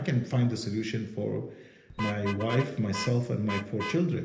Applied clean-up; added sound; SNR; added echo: none; Vehicle horn, car horn, honking; 12 dB; reverberation time 1.4 s.